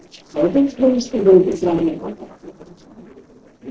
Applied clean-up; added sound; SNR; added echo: neural separator model SepFormer DNS4.